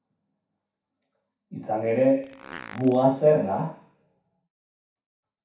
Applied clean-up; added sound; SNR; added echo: none; Fart; 18 dB; reverberation time 0.7 s.